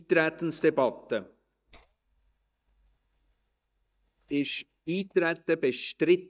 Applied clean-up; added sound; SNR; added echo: neural mask model DeepFilterNet 3.